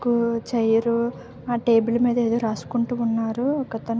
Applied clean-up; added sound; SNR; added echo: none; none; none; none.